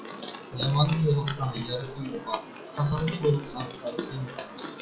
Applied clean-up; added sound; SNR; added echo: classical method WPE with log-MMSE.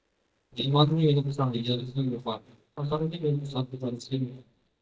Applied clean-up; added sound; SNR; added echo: neural mask model DeepFilterNet 3.